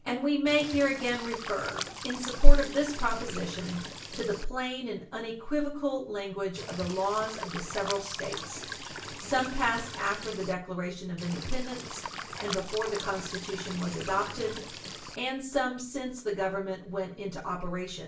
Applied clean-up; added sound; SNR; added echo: none; Cricket / Water; 12 dB; reverberation time 0.3 s.